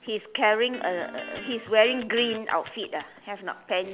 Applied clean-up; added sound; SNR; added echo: none; Electric guitar; 15 dB; none.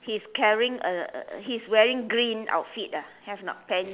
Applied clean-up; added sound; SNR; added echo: none; none; none; none.